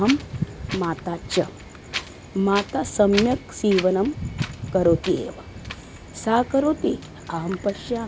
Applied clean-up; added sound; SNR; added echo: none; Wind; 10 dB; none.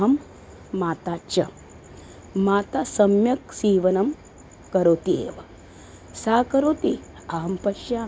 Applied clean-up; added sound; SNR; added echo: none; none; none; none.